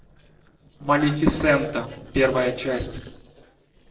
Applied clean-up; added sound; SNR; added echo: neural separator model SepFormer DNS4.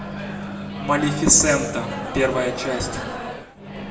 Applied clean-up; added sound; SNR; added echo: none; Microwave oven; 8 dB; reverberation time 0.9 s.